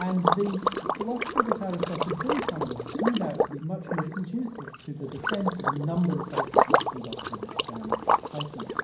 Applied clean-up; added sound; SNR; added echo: none; Liquid; -3 dB; reverberation time 0.6 s.